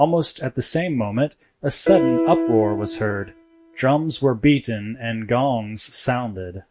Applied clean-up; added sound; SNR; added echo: neural mask model RNNoise.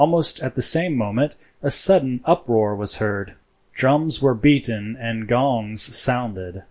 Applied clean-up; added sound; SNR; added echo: none; none; none; none.